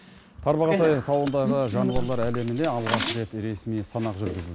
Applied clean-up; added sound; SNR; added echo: none; Keys jangling + Bicycle; 5 dB; none.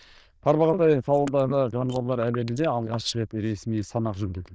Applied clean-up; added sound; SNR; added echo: neural diffusion model UNIVERSE++.